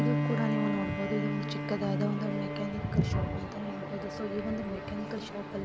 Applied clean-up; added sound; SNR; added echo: none; Bowed string instrument; 2 dB; none.